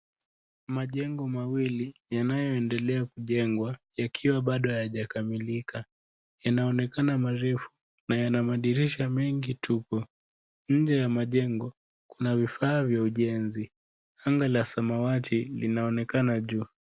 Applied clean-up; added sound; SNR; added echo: none; none; none; none.